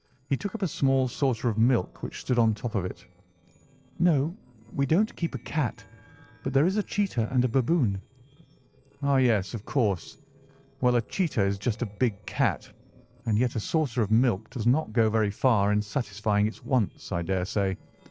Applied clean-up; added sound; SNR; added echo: neural separator model SepFormer DNS4.